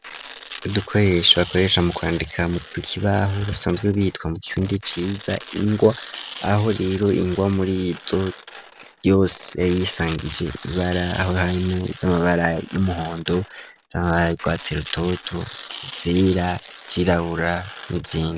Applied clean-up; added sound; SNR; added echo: none; Tearing; 14 dB; none.